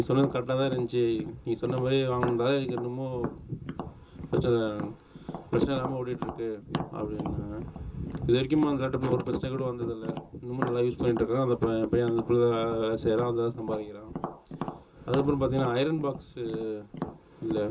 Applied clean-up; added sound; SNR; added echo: none; Tap; 10 dB; reverberation time 0.2 s.